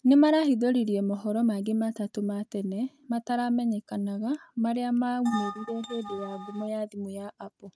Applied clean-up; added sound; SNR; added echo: neural mask model RNNoise.